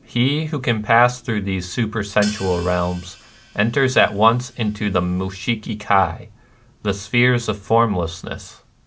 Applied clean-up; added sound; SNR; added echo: none; Hi-hat; 19 dB; none.